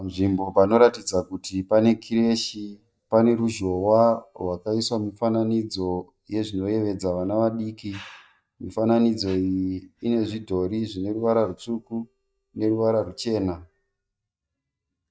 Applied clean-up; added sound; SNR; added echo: neural mask model DeepFilterNet 3.